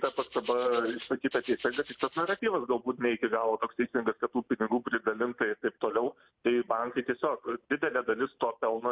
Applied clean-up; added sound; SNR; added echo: none; Rattle (instrument); 17 dB; none.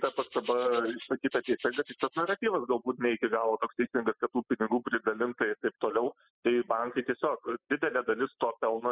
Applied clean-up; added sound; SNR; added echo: classical method spectral subtraction.